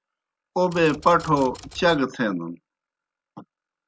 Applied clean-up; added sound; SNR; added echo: none; Typewriter; 19 dB; none.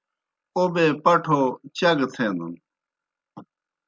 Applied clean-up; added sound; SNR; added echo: none; none; none; none.